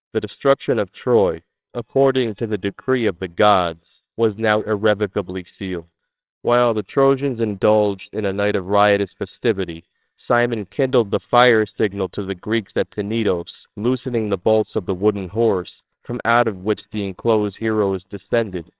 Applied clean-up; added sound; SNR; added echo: neural separator model SepFormer WHAMR!.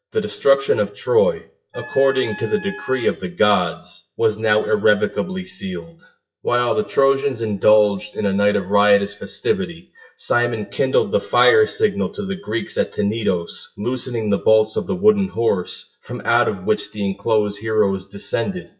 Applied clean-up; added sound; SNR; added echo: classical method WPE with log-MMSE.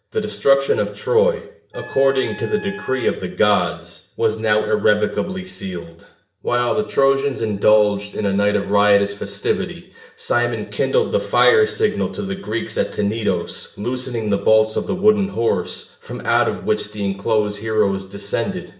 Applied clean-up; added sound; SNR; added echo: none; Wind instrument, woodwind instrument; 17 dB; reverberation time 0.6 s.